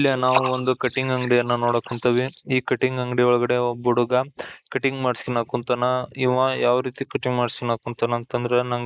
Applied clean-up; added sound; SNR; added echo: neural mask model Resemble Enhance denoiser.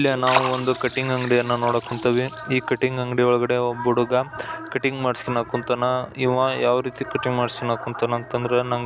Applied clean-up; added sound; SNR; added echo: none; Liquid; 14 dB; none.